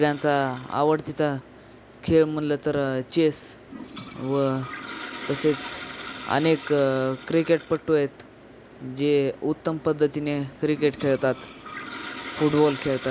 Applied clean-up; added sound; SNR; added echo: none; Toilet flush; 16 dB; none.